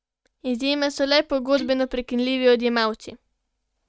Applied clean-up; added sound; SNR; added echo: neural mask model RNNoise.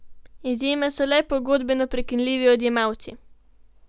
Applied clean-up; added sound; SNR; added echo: none; none; none; none.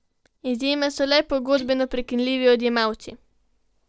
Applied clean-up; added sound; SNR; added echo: neural separator model SepFormer DNS4.